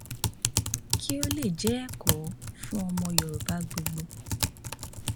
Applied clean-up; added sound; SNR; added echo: none; Typing; -2 dB; none.